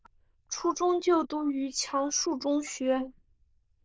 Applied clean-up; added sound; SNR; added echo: neural diffusion model UNIVERSE++.